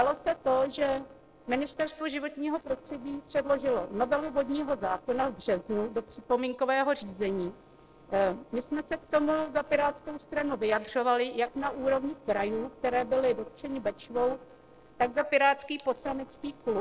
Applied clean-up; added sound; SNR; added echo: neural separator model SepFormer DNS4.